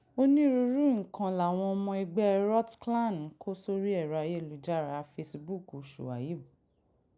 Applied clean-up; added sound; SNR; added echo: none; none; none; none.